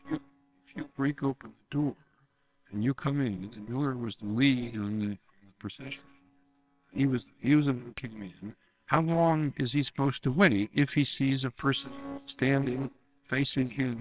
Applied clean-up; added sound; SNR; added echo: neural separator model SepFormer WHAMR!.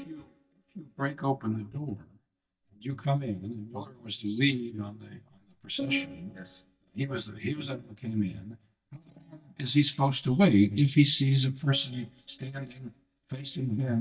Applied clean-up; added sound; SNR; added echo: neural mask model DeepFilterNet 3.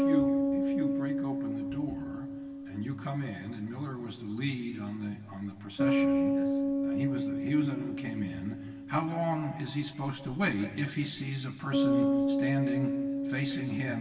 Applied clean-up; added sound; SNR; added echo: none; Bass guitar; -3 dB; reverberation time 1.9 s.